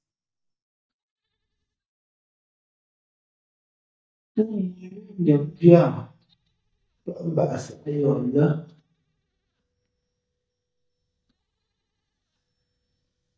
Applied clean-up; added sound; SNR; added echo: neural mask model DeepFilterNet 3.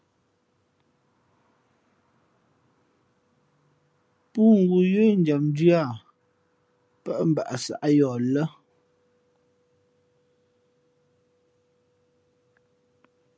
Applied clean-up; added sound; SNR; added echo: none; none; none; none.